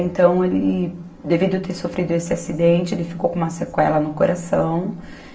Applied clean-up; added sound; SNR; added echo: none; none; none; reverberation time 0.7 s.